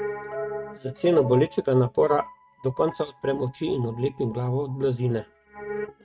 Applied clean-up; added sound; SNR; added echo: neural mask model RNNoise.